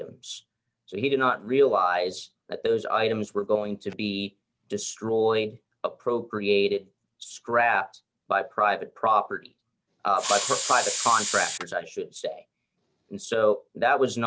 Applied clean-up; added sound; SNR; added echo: none; Hiss; 2 dB; none.